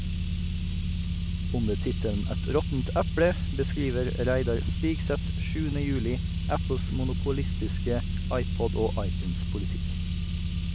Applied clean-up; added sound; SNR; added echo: none; Car; -2 dB; none.